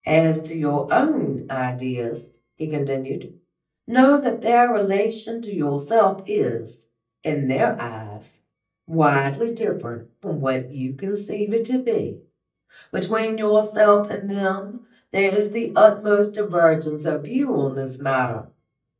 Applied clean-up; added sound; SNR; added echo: neural mask model DeepFilterNet 3.